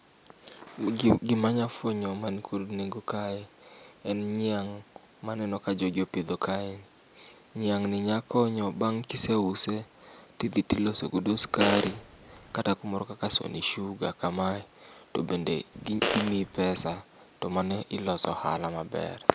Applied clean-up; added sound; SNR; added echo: none; Fart; 4 dB; none.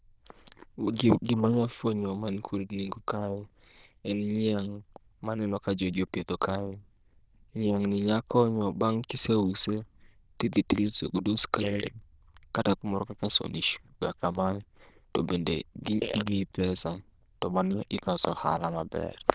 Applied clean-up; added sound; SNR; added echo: neural diffusion model UNIVERSE++.